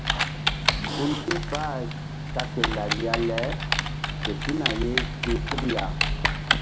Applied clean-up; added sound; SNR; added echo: none; Typing; -4 dB; none.